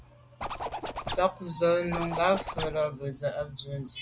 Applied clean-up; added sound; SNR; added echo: none; Zipper (clothing); 6 dB; none.